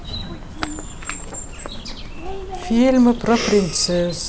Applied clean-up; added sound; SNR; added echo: none; Bird vocalization, bird call, bird song; 8 dB; none.